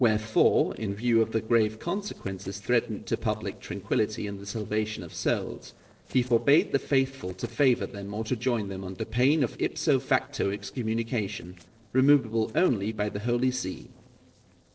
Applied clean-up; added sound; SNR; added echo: neural separator model SepFormer DNS4.